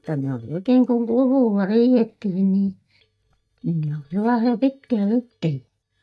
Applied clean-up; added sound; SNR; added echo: neural mask model DeepFilterNet 3.